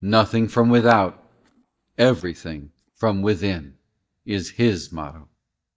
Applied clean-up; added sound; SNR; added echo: neural mask model DeepFilterNet 3.